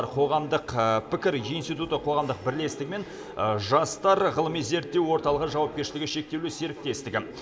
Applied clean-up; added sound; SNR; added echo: none; none; none; none.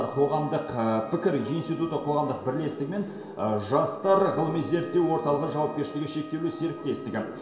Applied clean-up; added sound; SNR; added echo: none; Wind instrument, woodwind instrument; 19 dB; reverberation time 0.7 s.